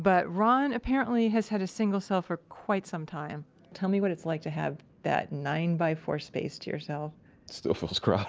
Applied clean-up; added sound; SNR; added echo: none; none; none; none.